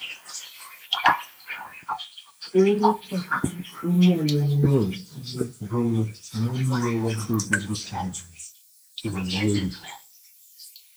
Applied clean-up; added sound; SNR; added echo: neural mask model Resemble Enhance denoiser.